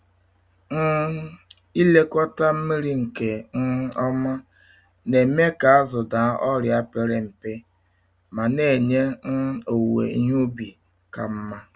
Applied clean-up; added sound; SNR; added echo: none; none; none; none.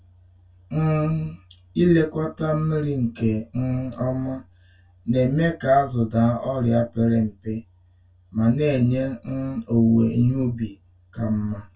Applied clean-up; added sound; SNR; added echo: none; none; none; reverberation time 0.1 s.